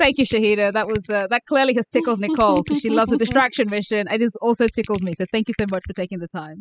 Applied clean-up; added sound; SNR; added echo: classical method spectral subtraction.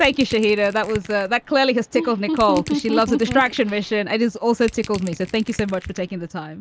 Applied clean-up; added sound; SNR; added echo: none; Crushing; 17 dB; none.